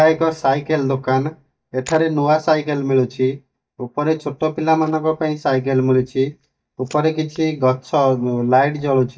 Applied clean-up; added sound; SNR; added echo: neural mask model DeepFilterNet 3.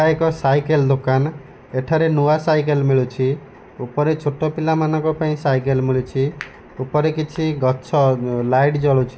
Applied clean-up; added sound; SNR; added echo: none; none; none; none.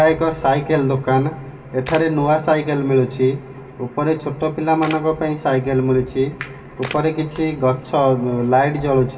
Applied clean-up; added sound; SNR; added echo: none; Camera; 17 dB; reverberation time 1.9 s.